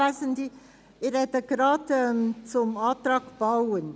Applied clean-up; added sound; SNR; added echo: none; none; none; none.